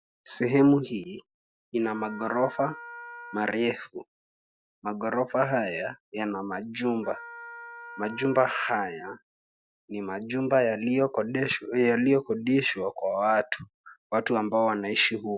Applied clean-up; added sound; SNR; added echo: none; Wind instrument, woodwind instrument; 15 dB; none.